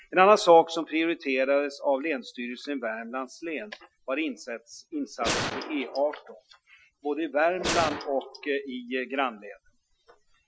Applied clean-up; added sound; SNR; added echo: classical method Wiener filter.